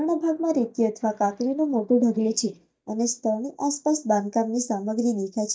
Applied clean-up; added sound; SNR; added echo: neural mask model DeepFilterNet 3.